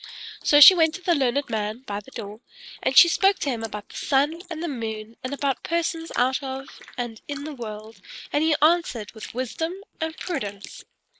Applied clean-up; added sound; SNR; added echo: neural mask model Resemble Enhance denoiser.